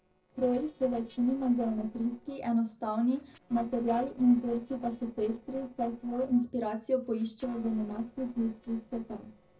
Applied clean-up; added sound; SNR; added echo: neural separator model SepFormer DNS4.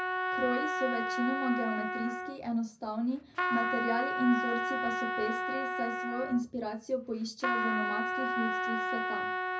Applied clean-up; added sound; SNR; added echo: none; Trumpet; -1 dB; reverberation time 0.4 s.